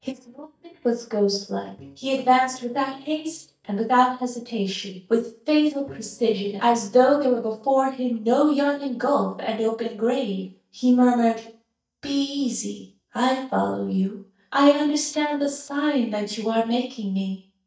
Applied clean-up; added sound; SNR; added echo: neural mask model DeepFilterNet 3.